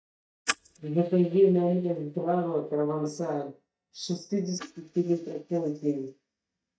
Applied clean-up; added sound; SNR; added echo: neural mask model DeepFilterNet 3.